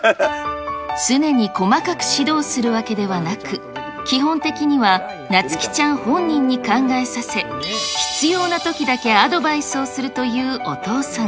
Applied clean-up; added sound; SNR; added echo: none; none; none; none.